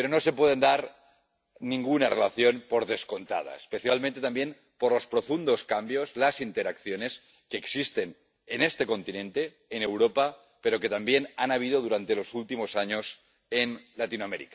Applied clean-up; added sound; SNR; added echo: none; none; none; none.